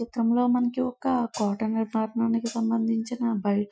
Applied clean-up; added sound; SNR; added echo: classical method Wiener filter.